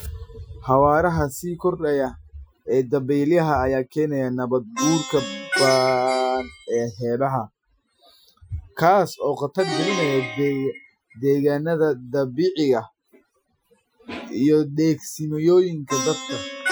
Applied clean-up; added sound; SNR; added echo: classical method Wiener filter.